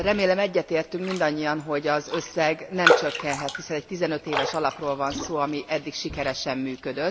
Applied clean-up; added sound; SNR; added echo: none; Raindrop; 5 dB; none.